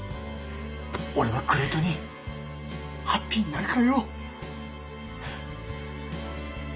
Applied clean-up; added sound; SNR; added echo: none; Organ; 19 dB; none.